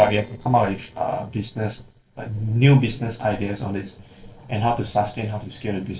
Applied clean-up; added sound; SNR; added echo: neural separator model SepFormer DNS4.